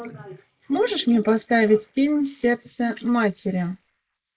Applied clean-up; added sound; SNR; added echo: neural mask model Resemble Enhance denoiser.